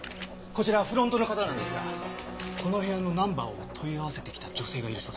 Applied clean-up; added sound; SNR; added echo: none; Writing; 18 dB; none.